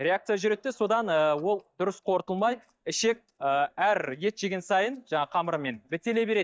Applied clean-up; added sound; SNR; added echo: neural mask model DeepFilterNet 3.